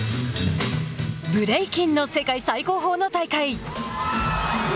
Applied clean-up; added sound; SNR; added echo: none; none; none; none.